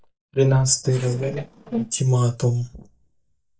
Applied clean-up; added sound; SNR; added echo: neural mask model DeepFilterNet 3.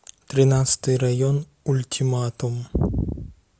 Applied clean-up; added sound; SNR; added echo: none; none; none; none.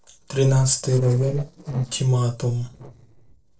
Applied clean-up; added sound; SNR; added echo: neural separator model SepFormer DNS4.